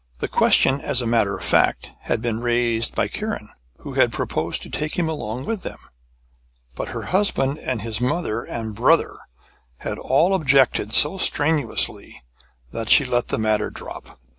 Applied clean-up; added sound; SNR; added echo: none; none; none; none.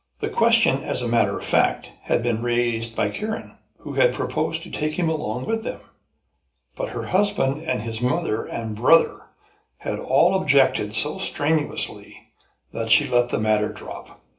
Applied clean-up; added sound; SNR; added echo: none; none; none; reverberation time 0.3 s.